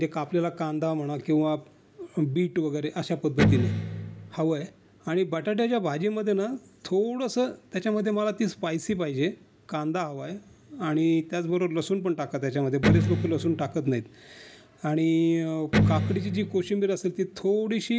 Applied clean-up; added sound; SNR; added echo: none; Electric guitar; -2 dB; none.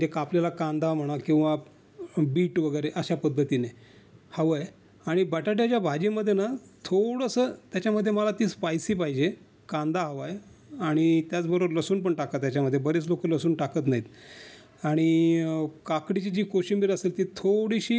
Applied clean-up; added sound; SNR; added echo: none; none; none; none.